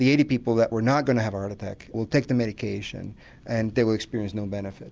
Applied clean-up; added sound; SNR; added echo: none; none; none; none.